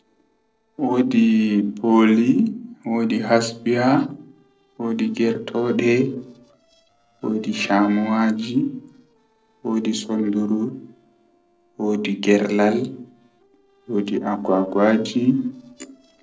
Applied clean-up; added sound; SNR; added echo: neural separator model SepFormer DNS4.